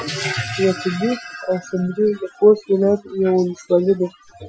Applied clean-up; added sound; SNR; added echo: classical method Wiener filter.